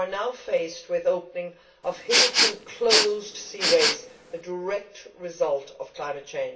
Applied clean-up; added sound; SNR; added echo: none; Respiratory sounds; -4 dB; reverberation time 0.3 s.